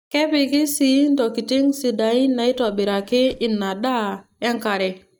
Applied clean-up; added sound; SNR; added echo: neural mask model DeepFilterNet 3.